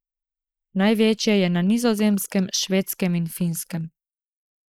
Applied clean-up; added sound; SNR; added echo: neural mask model Resemble Enhance denoiser.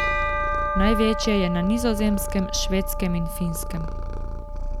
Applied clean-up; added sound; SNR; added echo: none; Purr + Bell; 1 dB; none.